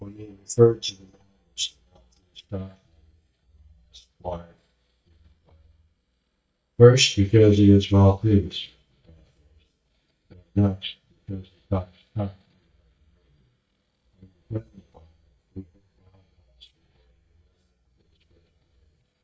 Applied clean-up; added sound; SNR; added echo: neural mask model DeepFilterNet 3.